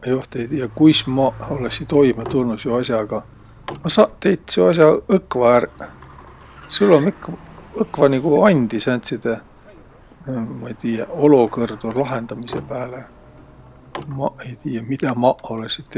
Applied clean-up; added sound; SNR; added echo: none; Car + Sliding door; 20 dB; none.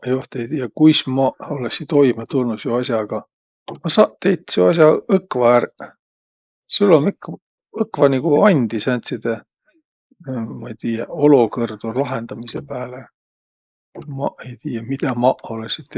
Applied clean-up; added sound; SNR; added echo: neural mask model Resemble Enhance denoiser.